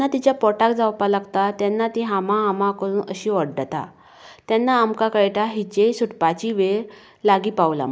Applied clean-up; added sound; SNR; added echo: none; none; none; none.